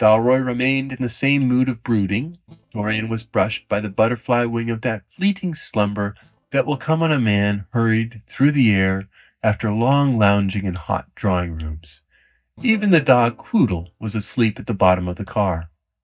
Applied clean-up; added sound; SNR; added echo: neural mask model DeepFilterNet 3.